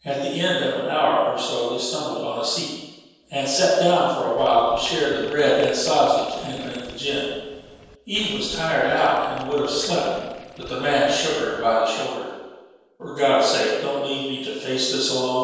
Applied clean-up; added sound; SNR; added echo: neural separator model SepFormer DNS4.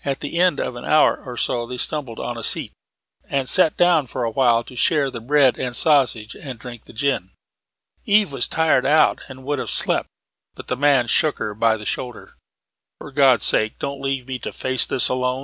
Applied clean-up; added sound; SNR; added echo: none; none; none; none.